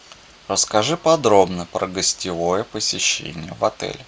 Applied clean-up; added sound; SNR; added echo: none; none; none; none.